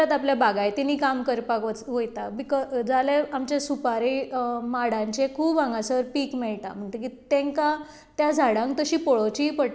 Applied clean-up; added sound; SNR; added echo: none; none; none; none.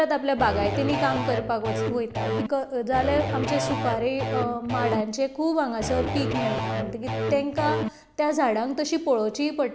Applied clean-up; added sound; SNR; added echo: none; Electric guitar / Bass guitar; 2 dB; none.